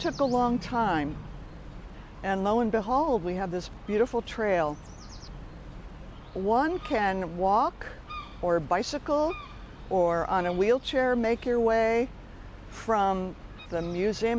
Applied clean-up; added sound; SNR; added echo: none; none; none; none.